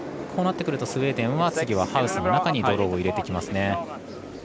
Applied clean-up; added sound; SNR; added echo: none; none; none; none.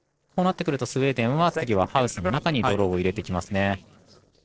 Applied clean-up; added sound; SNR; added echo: neural separator model SepFormer DNS4.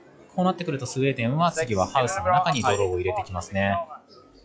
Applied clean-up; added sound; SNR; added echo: classical method log-MMSE.